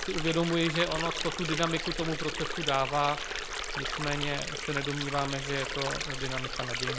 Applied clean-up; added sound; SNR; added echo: none; Stream; 3 dB; none.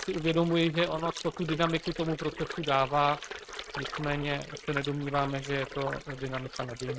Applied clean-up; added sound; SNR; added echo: neural mask model RNNoise.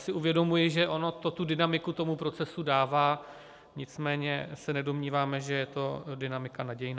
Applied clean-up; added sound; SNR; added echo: none; none; none; none.